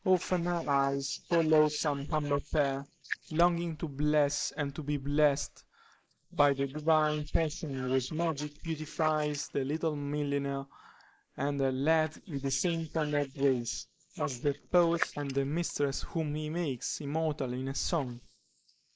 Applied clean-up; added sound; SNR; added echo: neural mask model Resemble Enhance denoiser.